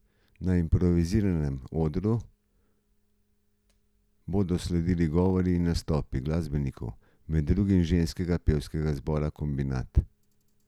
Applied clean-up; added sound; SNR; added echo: none; none; none; none.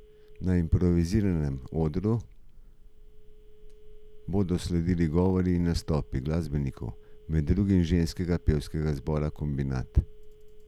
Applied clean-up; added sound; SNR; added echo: none; Telephone; 18 dB; none.